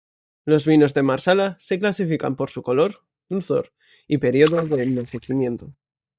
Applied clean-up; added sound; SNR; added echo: neural mask model DeepFilterNet 3.